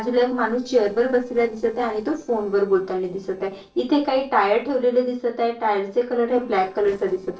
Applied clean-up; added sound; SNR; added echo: neural separator model SepFormer DNS4.